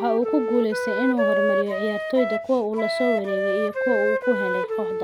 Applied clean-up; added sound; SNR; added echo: none; Wind instrument, woodwind instrument; 0 dB; none.